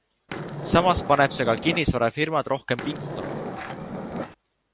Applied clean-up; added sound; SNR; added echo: none; Skateboard; 7 dB; none.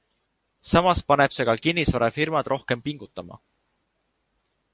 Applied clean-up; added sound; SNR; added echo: none; none; none; none.